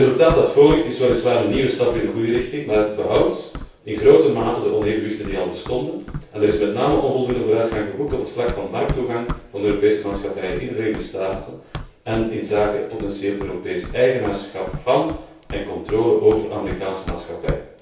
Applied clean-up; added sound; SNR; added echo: none; Run; 14 dB; reverberation time 0.6 s.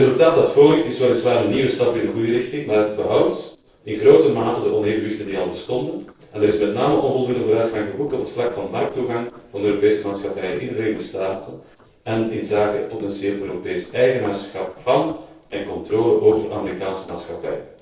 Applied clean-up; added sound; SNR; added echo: neural separator model SepFormer DNS4.